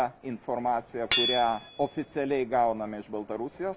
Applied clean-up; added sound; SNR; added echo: none; Hammer / Chink, clink; 7 dB; none.